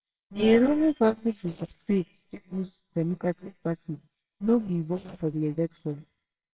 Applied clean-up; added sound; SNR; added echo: neural separator model SepFormer WHAMR!.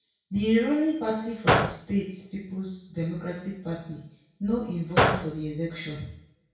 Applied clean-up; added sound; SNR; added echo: none; Gunshot, gunfire; -1 dB; reverberation time 0.6 s.